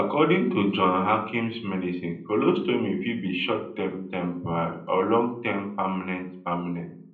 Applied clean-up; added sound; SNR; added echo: none; none; none; reverberation time 0.6 s.